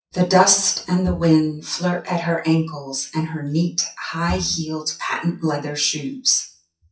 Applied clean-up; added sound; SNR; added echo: classical method WPE with log-MMSE.